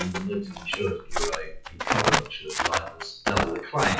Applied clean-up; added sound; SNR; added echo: classical method WPE with log-MMSE.